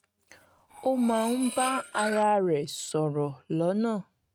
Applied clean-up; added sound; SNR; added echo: neural mask model RNNoise.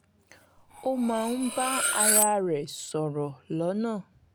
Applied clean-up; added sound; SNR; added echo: none; Cutlery, silverware; -1 dB; none.